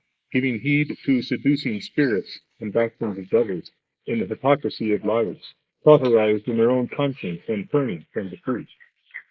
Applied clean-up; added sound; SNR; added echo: neural mask model Resemble Enhance denoiser.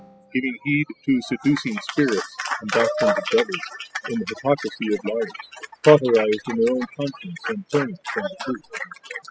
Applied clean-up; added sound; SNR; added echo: classical method spectral subtraction.